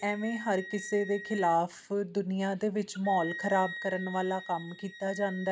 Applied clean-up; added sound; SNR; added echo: none; Wind instrument, woodwind instrument; 12 dB; none.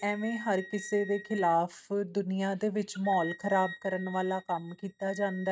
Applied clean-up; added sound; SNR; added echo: neural mask model RNNoise.